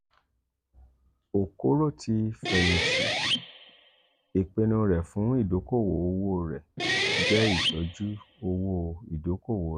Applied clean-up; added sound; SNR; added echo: none; Guitar; 1 dB; none.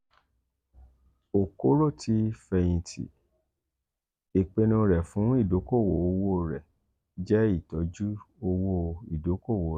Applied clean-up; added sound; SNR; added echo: none; none; none; none.